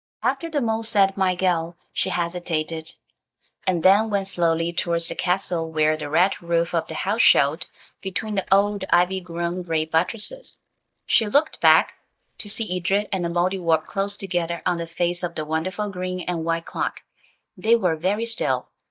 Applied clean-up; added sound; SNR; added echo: neural mask model DeepFilterNet 3.